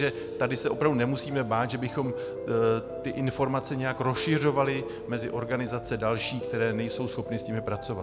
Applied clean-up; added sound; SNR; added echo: none; Piano; 8 dB; none.